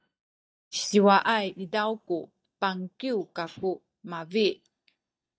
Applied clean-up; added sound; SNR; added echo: neural mask model DeepFilterNet 3.